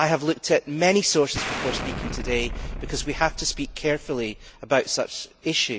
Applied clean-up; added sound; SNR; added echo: none; Explosion; 7 dB; none.